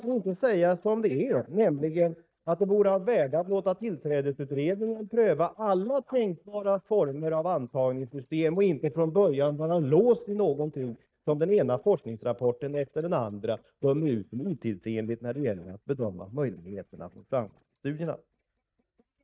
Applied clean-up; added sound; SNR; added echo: neural mask model DeepFilterNet 3.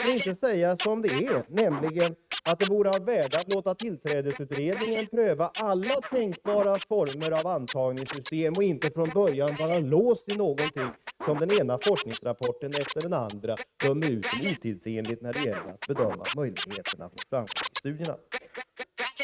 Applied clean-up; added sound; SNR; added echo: neural mask model RNNoise.